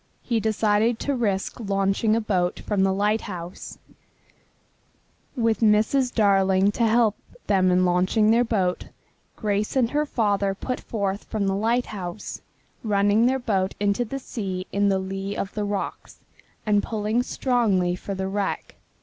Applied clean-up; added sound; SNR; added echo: none; none; none; none.